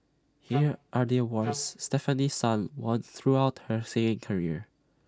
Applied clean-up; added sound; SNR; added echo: none; Wind instrument, woodwind instrument; 11 dB; none.